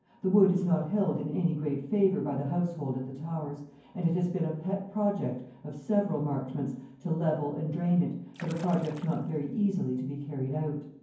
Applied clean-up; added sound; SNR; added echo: none; Splash, splatter; 19 dB; reverberation time 0.9 s.